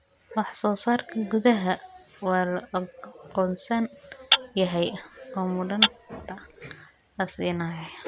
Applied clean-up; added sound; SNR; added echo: none; Tap / Glass; -1 dB; none.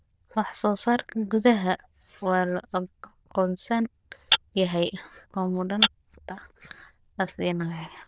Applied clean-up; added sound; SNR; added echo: neural diffusion model UNIVERSE++.